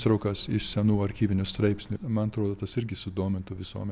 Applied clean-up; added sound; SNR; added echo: none; none; none; none.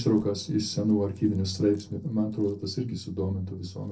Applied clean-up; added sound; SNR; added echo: neural separator model SepFormer DNS4.